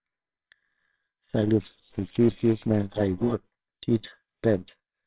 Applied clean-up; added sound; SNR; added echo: neural separator model SepFormer WHAMR!.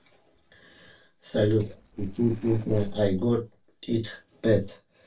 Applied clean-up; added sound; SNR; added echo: neural separator model SepFormer DNS4.